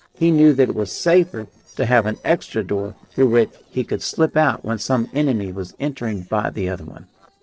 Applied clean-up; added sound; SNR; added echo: neural separator model SepFormer DNS4.